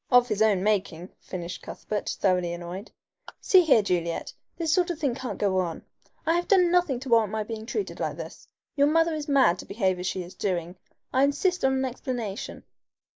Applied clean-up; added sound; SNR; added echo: neural mask model Resemble Enhance denoiser.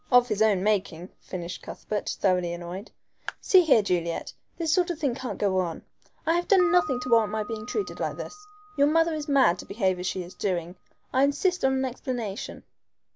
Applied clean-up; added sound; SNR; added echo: none; Piano; 20 dB; none.